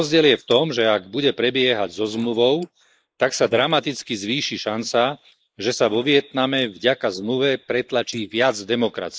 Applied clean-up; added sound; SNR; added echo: neural mask model Resemble Enhance denoiser.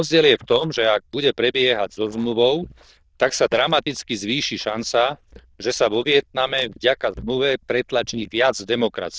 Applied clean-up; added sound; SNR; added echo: neural diffusion model UNIVERSE++.